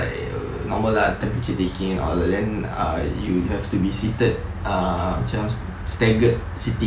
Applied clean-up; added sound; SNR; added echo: none; none; none; none.